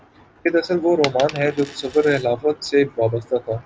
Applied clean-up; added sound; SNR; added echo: none; Coin (dropping); 18 dB; none.